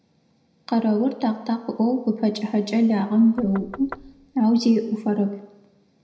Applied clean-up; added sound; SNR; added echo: none; Knock; 17 dB; reverberation time 0.8 s.